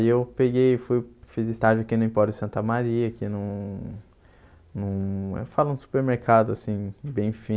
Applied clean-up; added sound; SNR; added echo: none; none; none; none.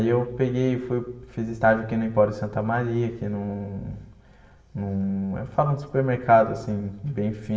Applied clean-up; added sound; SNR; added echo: none; none; none; reverberation time 0.8 s.